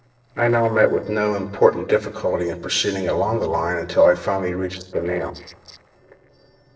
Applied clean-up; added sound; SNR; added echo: neural separator model SepFormer DNS4.